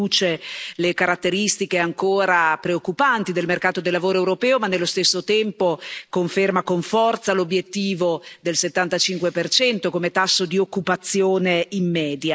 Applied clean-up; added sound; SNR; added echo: none; none; none; none.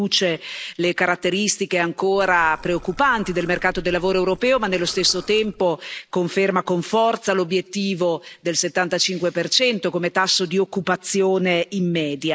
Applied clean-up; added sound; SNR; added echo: none; Liquid; 19 dB; none.